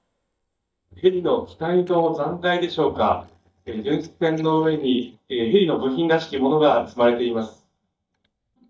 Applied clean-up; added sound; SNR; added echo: neural mask model DeepFilterNet 3.